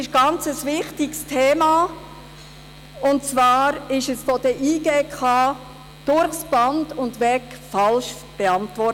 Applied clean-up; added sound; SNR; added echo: none; none; none; none.